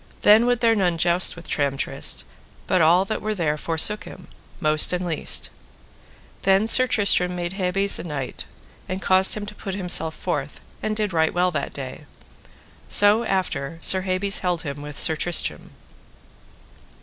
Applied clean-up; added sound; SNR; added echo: none; none; none; none.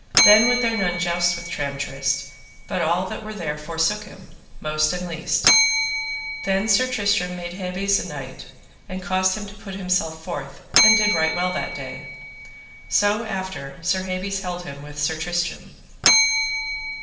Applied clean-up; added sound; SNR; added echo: none; Bell; 0 dB; reverberation time 0.9 s.